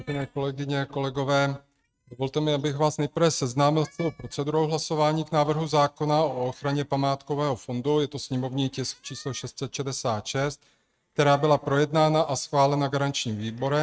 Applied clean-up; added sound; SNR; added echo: neural mask model RNNoise.